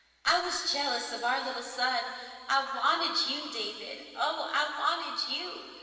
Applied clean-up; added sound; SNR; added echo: none; none; none; reverberation time 2.6 s.